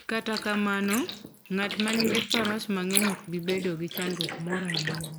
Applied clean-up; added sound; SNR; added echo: neural mask model Resemble Enhance denoiser.